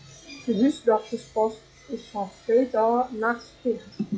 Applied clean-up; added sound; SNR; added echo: classical method log-MMSE.